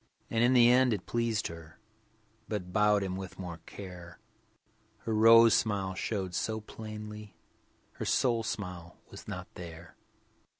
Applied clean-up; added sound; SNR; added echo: none; none; none; none.